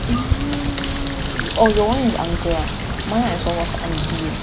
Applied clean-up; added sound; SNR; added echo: none; Bird; 1 dB; none.